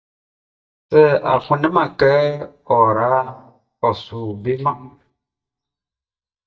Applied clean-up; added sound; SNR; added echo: neural mask model DeepFilterNet 3.